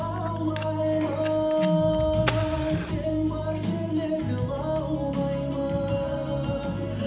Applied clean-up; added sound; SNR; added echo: none; Fire; 16 dB; reverberation time 0.8 s.